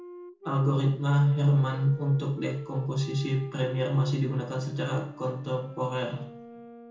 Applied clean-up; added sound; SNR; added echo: none; Wind instrument, woodwind instrument; 18 dB; reverberation time 0.7 s.